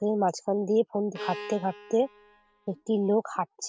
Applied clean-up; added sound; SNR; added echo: none; Bowed string instrument; 15 dB; none.